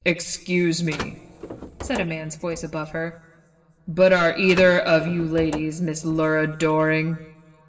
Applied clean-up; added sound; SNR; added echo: none; Car; 16 dB; reverberation time 1.7 s.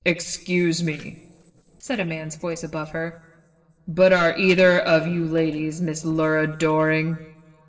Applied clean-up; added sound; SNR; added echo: neural separator model SepFormer DNS4.